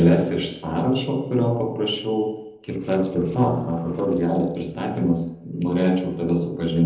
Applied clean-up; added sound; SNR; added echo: neural separator model SepFormer DNS4.